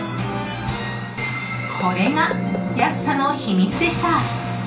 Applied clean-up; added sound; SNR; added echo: none; Knock / Wood; 16 dB; reverberation time 0.3 s.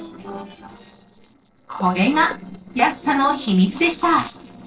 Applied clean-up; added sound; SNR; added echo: neural separator model SepFormer DNS4.